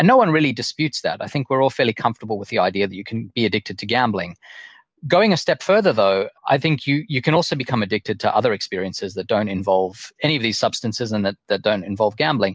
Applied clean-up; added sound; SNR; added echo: none; none; none; none.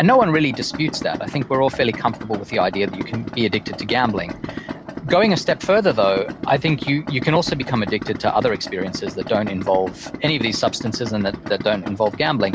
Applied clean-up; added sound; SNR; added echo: none; Idling; 10 dB; none.